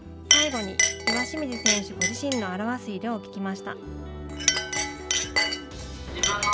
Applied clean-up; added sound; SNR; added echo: none; Chink, clink; -3 dB; none.